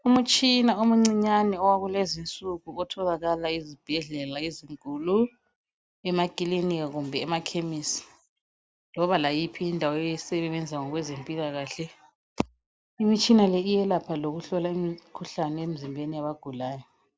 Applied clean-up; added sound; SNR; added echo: none; none; none; none.